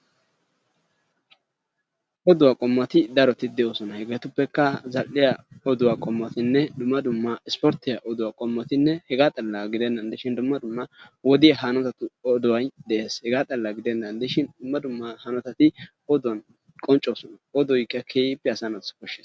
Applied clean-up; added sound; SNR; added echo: none; none; none; none.